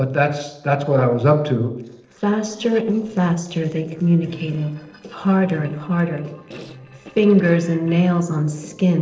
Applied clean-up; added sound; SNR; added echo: neural separator model SepFormer DNS4.